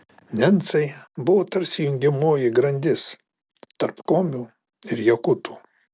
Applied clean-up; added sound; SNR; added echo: none; none; none; none.